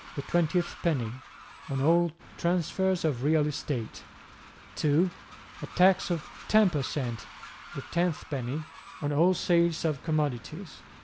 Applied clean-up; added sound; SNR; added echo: none; Train; 19 dB; none.